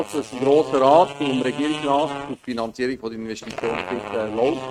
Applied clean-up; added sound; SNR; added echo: neural mask model RNNoise.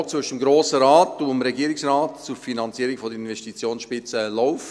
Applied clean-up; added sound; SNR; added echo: none; none; none; none.